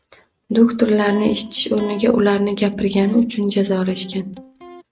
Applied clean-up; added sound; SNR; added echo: neural mask model RNNoise.